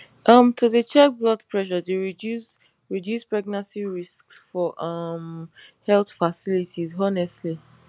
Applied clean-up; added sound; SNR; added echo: none; none; none; none.